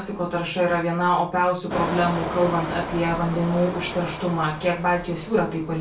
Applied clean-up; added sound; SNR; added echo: none; Engine; 10 dB; reverberation time 0.3 s.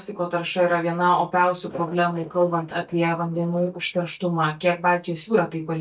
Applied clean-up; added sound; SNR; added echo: neural mask model DeepFilterNet 3.